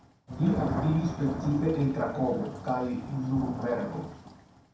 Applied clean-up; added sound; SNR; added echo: none; Thunder / Rain; 7 dB; reverberation time 0.7 s.